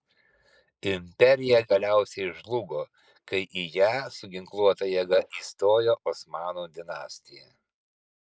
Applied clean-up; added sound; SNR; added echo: neural mask model Resemble Enhance denoiser.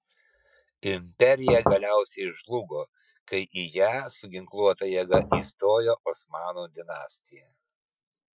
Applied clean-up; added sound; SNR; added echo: classical method Wiener filter.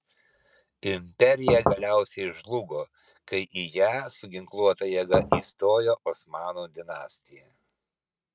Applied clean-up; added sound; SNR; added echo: neural mask model RNNoise.